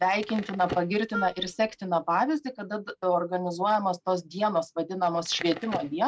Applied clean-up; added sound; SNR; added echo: neural mask model RNNoise.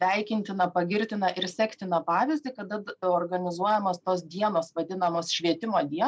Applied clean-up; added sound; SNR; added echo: none; none; none; none.